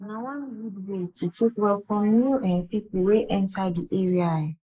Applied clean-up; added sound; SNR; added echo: neural mask model Resemble Enhance denoiser.